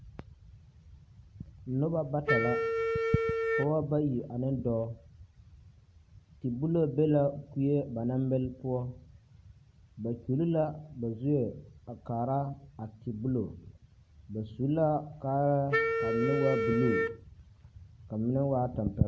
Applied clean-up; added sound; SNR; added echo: none; Wind instrument, woodwind instrument; 0 dB; none.